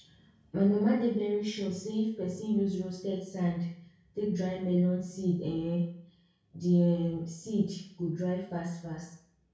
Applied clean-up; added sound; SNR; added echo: none; none; none; reverberation time 0.6 s.